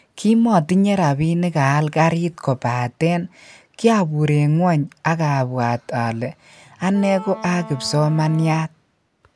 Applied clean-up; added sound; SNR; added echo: none; Wind instrument, woodwind instrument; 18 dB; none.